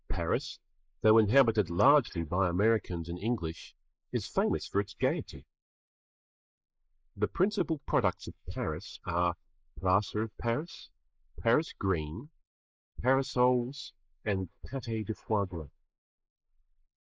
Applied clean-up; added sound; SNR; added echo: neural mask model Resemble Enhance denoiser.